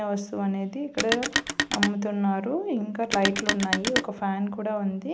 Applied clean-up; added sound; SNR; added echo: none; Telephone; 2 dB; none.